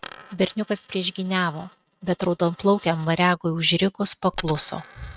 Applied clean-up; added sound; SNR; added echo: neural mask model RNNoise.